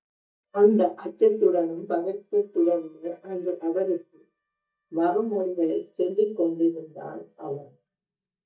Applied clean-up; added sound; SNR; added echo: neural mask model DeepFilterNet 3.